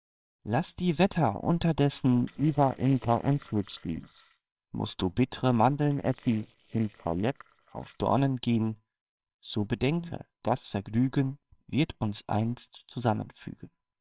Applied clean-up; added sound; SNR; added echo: neural separator model SepFormer WHAMR!.